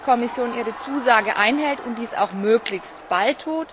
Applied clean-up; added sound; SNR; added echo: none; Crowd; 15 dB; none.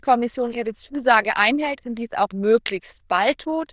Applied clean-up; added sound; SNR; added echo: neural diffusion model UNIVERSE++.